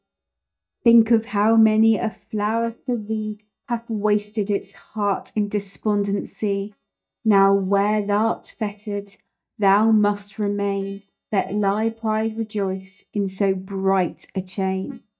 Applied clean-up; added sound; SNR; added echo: neural mask model DeepFilterNet 3.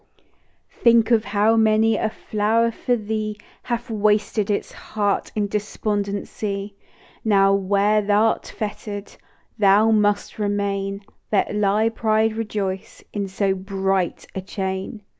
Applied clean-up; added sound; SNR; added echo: none; none; none; none.